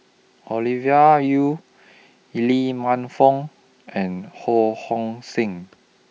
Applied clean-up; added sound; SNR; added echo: none; none; none; none.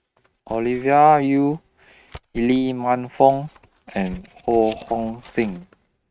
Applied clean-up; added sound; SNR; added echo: neural mask model RNNoise.